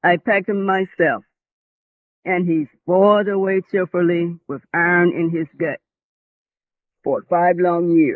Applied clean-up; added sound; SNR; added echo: neural mask model Resemble Enhance denoiser.